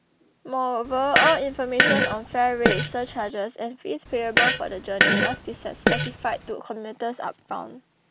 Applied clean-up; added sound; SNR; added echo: none; Fart; -4 dB; none.